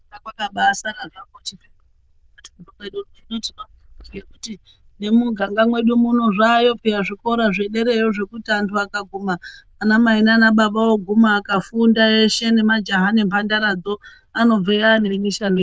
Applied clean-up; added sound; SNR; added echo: neural diffusion model UNIVERSE++.